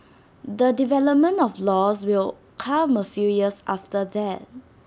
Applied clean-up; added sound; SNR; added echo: none; none; none; none.